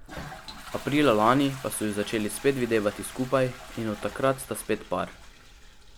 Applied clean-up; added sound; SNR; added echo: none; Toilet flush; 15 dB; none.